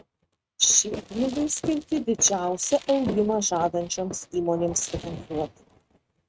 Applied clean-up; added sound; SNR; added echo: neural mask model RNNoise.